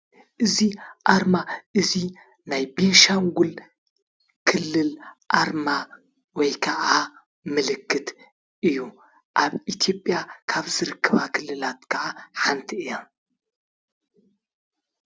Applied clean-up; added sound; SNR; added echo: none; none; none; none.